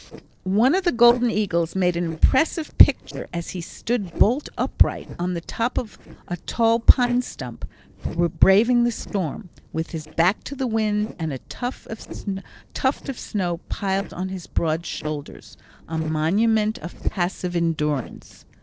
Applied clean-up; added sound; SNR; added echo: neural separator model SepFormer DNS4.